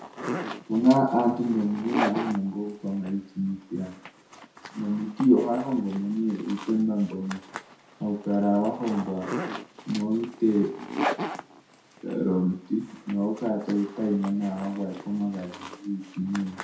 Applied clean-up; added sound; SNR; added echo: none; Zipper (clothing); 10 dB; reverberation time 0.6 s.